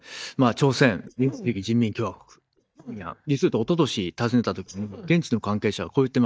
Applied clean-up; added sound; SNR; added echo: neural mask model DeepFilterNet 3.